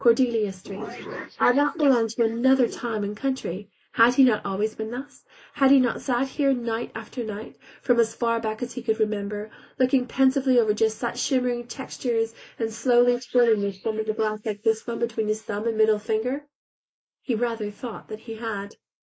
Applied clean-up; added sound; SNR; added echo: neural mask model Resemble Enhance denoiser.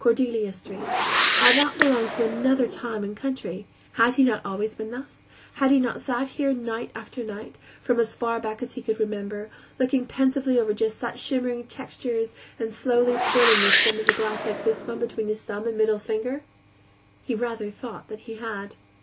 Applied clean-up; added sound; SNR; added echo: none; Whoosh, swoosh, swish; -2 dB; none.